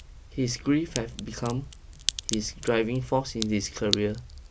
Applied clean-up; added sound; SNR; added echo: none; Crack; 9 dB; none.